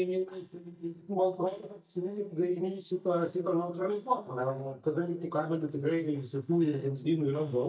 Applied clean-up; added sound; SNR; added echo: neural mask model DeepFilterNet 3.